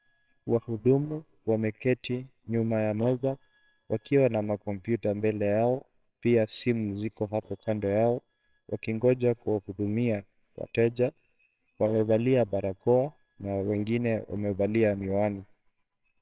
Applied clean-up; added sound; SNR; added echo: neural separator model SepFormer WHAMR!.